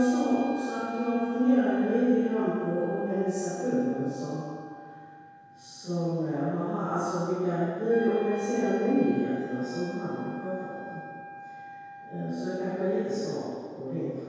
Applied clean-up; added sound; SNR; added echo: none; Wind instrument, woodwind instrument; 15 dB; reverberation time 2.0 s.